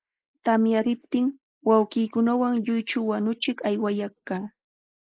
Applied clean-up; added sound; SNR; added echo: neural mask model Resemble Enhance denoiser.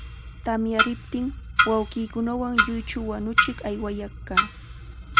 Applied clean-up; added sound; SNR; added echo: none; Clock; -2 dB; none.